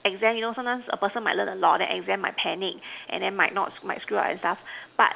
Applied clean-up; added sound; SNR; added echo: none; none; none; none.